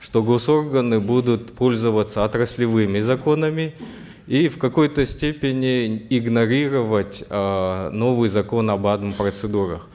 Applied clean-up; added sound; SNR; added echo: none; none; none; none.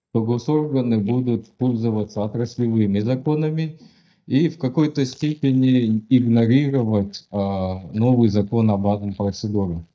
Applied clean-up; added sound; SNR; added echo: neural mask model DeepFilterNet 3.